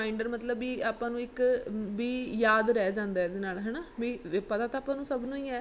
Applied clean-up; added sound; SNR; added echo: none; none; none; none.